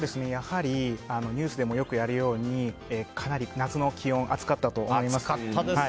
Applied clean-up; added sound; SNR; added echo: none; none; none; none.